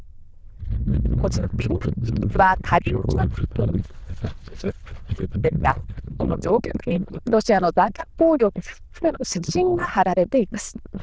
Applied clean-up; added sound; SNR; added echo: neural diffusion model UNIVERSE++.